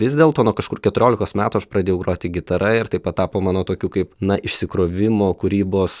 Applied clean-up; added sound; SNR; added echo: none; none; none; none.